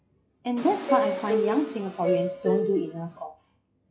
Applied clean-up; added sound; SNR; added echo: classical method log-MMSE.